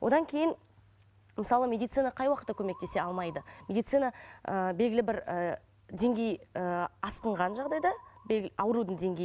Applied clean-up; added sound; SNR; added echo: none; Musical instrument; 19 dB; none.